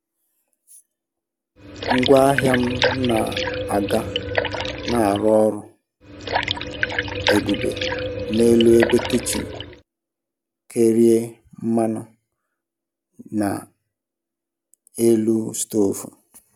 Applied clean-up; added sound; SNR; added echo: none; Liquid; 3 dB; none.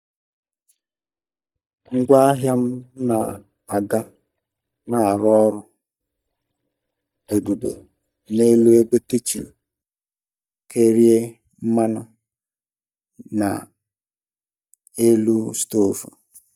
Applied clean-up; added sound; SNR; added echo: neural mask model DeepFilterNet 3.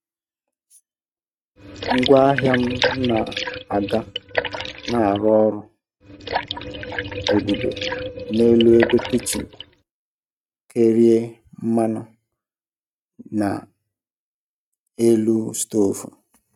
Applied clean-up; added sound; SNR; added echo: neural mask model RNNoise.